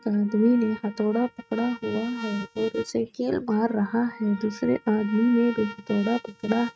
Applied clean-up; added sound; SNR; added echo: neural mask model RNNoise.